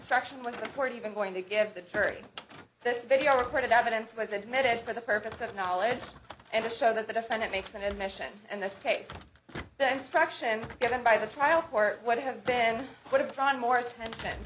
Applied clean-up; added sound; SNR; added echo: none; Thump, thud; 17 dB; none.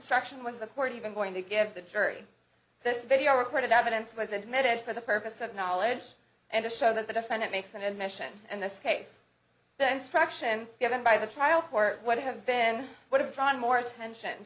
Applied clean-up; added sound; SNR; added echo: none; none; none; none.